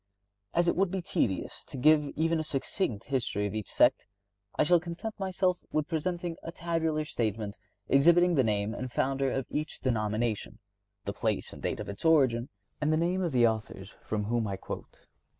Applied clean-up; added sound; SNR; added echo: none; none; none; none.